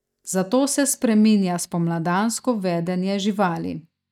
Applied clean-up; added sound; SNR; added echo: neural mask model DeepFilterNet 3.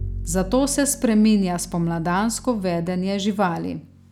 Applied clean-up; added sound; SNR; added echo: none; Bowed string instrument; 14 dB; none.